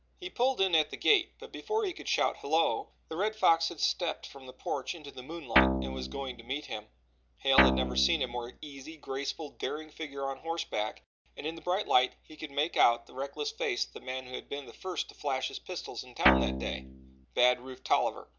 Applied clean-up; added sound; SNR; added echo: none; Guitar; -3 dB; none.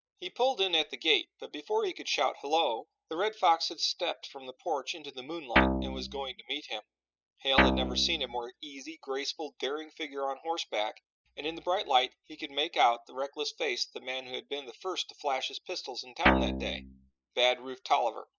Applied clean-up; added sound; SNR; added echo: classical method spectral subtraction.